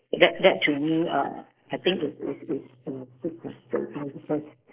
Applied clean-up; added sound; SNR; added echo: neural mask model Resemble Enhance denoiser.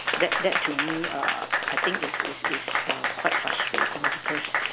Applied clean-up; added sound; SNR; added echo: none; Applause / Crowd; -4 dB; none.